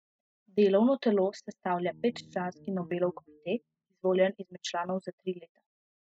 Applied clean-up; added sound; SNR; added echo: classical method spectral subtraction.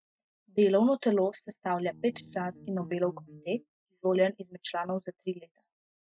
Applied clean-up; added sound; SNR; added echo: classical method Wiener filter.